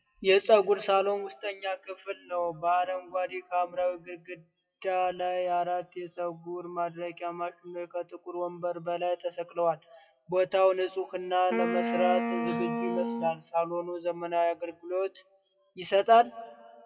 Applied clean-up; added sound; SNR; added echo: classical method WPE with log-MMSE.